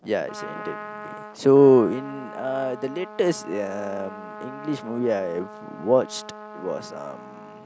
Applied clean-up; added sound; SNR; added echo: none; Trumpet; 15 dB; none.